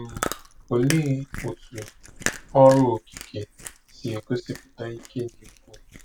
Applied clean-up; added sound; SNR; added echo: none; Chewing, mastication; 12 dB; none.